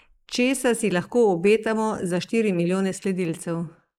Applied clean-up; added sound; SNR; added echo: neural mask model Resemble Enhance denoiser.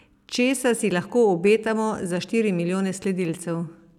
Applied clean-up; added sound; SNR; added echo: none; none; none; none.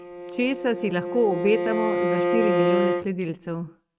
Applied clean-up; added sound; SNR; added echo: neural mask model RNNoise.